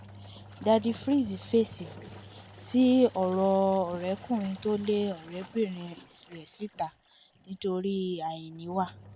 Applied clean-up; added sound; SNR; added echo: none; Engine; 19 dB; none.